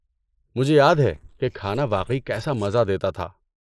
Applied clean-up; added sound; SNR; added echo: neural mask model Resemble Enhance denoiser.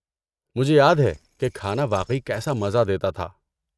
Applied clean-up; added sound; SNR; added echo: neural mask model RNNoise.